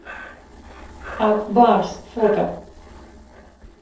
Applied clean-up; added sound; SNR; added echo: neural separator model SepFormer DNS4.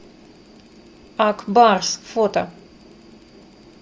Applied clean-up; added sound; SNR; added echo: none; none; none; none.